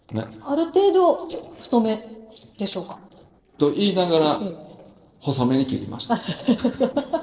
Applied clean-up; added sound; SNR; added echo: neural separator model SepFormer DNS4.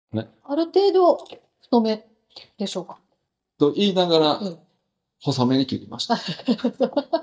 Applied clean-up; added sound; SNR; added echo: neural mask model DeepFilterNet 3.